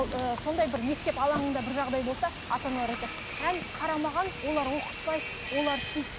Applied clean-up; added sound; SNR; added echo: none; Rain / Train; -2 dB; none.